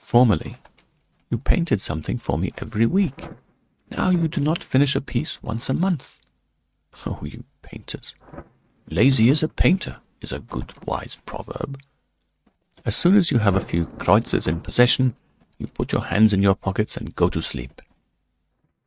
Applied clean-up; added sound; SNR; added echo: neural mask model RNNoise.